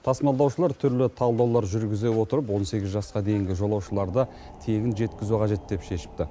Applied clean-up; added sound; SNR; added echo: none; none; none; none.